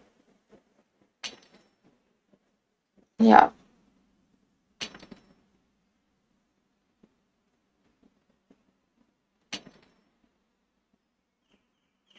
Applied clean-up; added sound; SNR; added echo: neural mask model RNNoise.